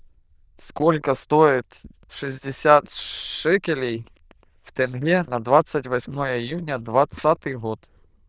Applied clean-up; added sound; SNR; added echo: neural diffusion model UNIVERSE++.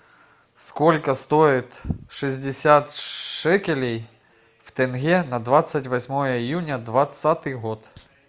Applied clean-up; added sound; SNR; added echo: none; none; none; none.